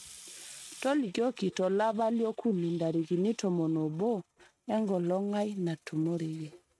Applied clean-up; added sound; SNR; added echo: neural mask model RNNoise.